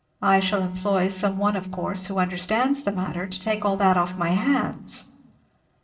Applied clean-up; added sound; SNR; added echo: neural separator model SepFormer DNS4.